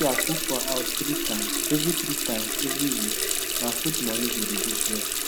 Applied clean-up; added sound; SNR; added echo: none; Water tap, faucet; -4 dB; none.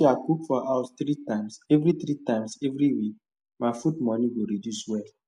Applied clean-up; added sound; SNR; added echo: none; none; none; none.